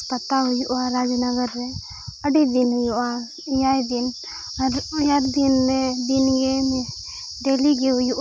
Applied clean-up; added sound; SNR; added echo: none; none; none; none.